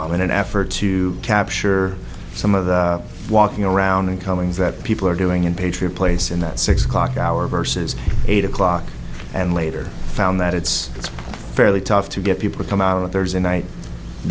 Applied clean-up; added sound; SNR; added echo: none; none; none; none.